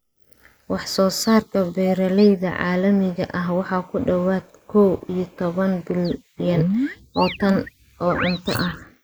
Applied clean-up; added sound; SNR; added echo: neural mask model Resemble Enhance denoiser.